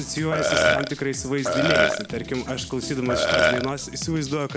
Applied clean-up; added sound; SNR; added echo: none; Burping, eructation; -4 dB; none.